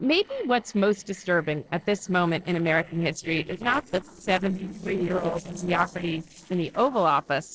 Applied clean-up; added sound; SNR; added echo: neural separator model SepFormer DNS4.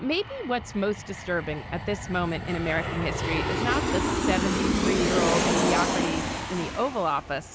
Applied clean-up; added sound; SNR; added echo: none; Aircraft; -1 dB; none.